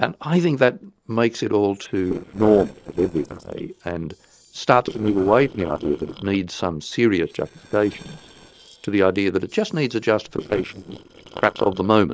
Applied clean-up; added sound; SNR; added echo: neural separator model SepFormer DNS4.